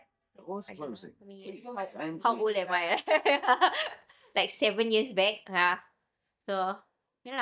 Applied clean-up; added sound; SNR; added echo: neural mask model DeepFilterNet 3.